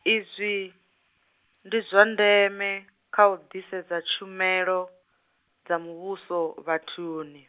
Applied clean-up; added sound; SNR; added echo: none; none; none; none.